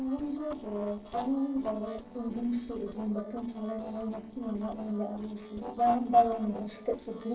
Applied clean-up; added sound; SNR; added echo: neural separator model SepFormer DNS4.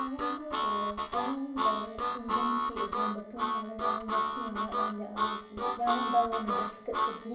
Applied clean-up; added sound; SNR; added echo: none; Harmonica; -3 dB; reverberation time 0.8 s.